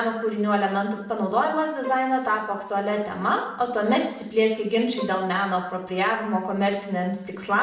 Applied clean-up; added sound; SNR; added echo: none; Bowed string instrument; 15 dB; reverberation time 0.7 s.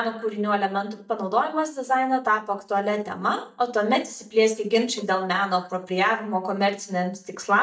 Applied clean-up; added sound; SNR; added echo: neural mask model DeepFilterNet 3.